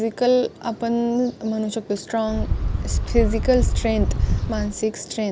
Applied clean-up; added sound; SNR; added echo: none; Wind; -1 dB; none.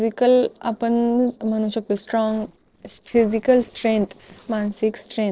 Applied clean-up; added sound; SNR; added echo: neural separator model SepFormer DNS4.